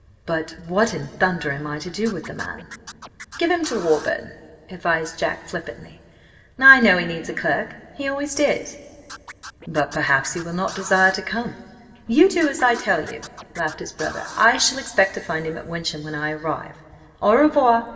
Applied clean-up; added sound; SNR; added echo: none; Scratching (performance technique); 17 dB; reverberation time 1.7 s.